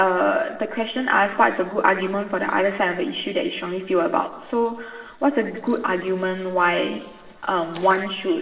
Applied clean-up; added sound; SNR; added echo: neural separator model SepFormer DNS4.